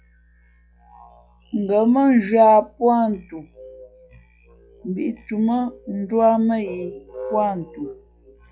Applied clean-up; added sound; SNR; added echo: classical method log-MMSE.